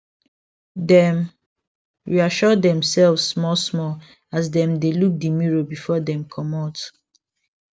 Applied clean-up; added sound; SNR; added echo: none; none; none; none.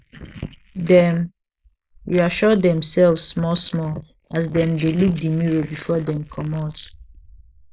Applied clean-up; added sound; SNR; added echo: neural mask model Resemble Enhance denoiser.